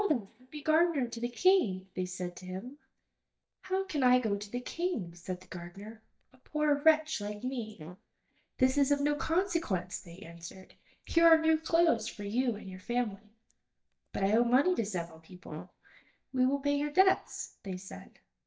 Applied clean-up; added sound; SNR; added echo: neural mask model DeepFilterNet 3.